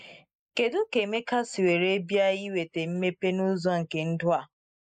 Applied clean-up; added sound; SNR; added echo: neural mask model Resemble Enhance denoiser.